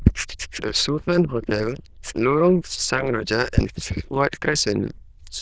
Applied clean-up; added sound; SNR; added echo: neural diffusion model UNIVERSE++.